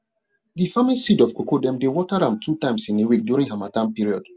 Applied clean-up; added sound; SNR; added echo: none; none; none; none.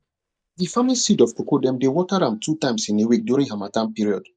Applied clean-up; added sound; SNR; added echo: neural mask model DeepFilterNet 3.